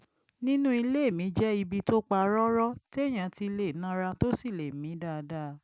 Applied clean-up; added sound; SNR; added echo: none; none; none; none.